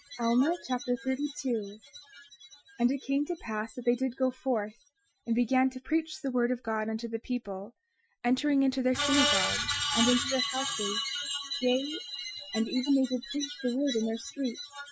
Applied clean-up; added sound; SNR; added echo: classical method Wiener filter.